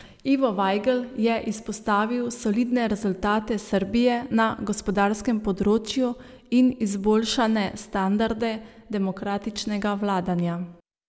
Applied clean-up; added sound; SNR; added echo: none; none; none; none.